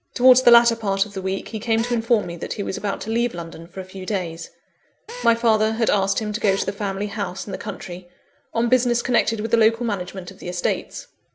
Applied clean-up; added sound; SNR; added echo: none; Drill; 15 dB; none.